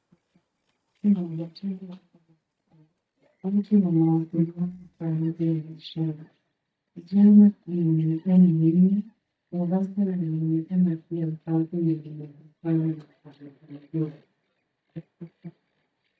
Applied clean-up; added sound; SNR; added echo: neural mask model DeepFilterNet 3.